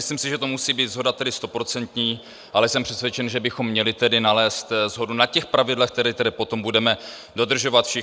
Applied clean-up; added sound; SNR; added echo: none; none; none; none.